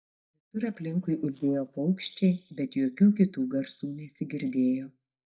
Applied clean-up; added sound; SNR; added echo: neural mask model DeepFilterNet 3.